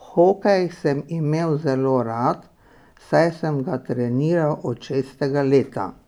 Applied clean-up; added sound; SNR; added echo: none; none; none; none.